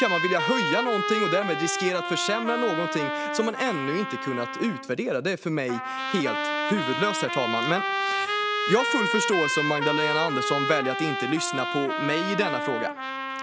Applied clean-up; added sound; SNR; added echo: none; Trumpet; 1 dB; none.